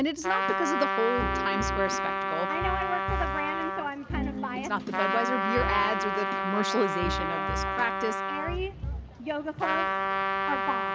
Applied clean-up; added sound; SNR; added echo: none; Trumpet; -1 dB; none.